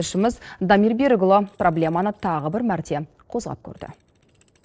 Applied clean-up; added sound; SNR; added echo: neural separator model SepFormer DNS4.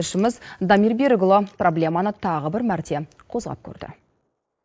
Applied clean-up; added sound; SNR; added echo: neural mask model Resemble Enhance denoiser.